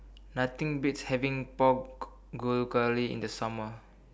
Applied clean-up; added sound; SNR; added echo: none; none; none; none.